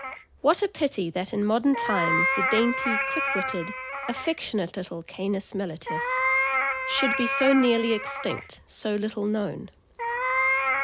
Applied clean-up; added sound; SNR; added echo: none; Meow; 1 dB; none.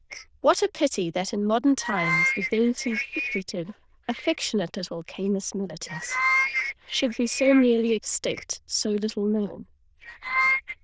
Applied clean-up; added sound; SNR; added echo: neural diffusion model UNIVERSE++.